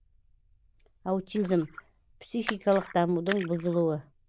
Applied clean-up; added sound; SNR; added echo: neural diffusion model UNIVERSE++.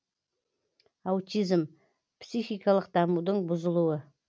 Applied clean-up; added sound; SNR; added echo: none; none; none; none.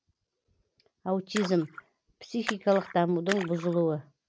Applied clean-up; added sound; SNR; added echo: none; Splash, splatter; 13 dB; none.